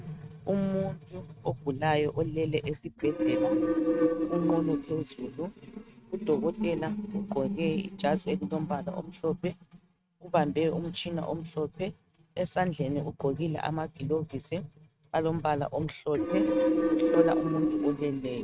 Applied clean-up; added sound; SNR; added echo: neural mask model RNNoise.